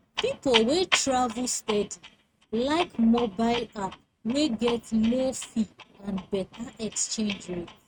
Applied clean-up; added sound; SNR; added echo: neural mask model RNNoise.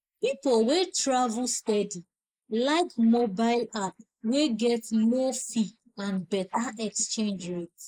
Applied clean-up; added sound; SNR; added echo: neural mask model Resemble Enhance denoiser.